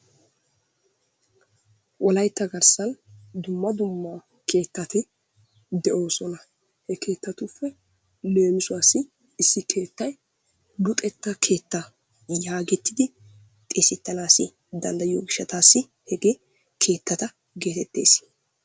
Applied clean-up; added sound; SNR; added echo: none; none; none; none.